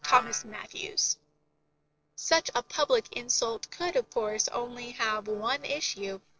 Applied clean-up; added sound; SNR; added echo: neural separator model SepFormer DNS4.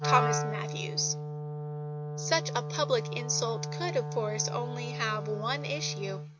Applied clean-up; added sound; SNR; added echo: none; Wind instrument, woodwind instrument; 2 dB; none.